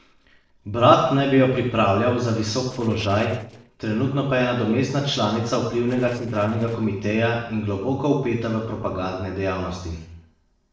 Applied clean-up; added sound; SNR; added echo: neural separator model SepFormer DNS4.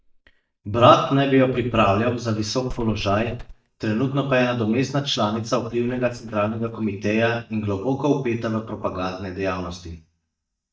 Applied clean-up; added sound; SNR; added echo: neural mask model DeepFilterNet 3.